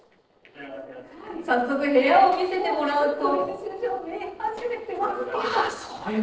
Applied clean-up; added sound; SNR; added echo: neural separator model SepFormer DNS4.